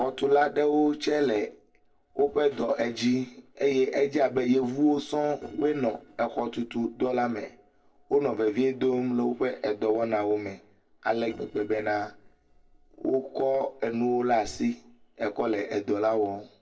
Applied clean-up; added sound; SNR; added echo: neural separator model SepFormer DNS4.